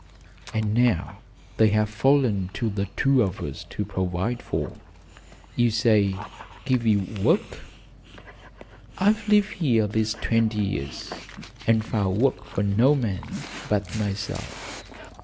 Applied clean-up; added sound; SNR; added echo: none; Dog; 17 dB; none.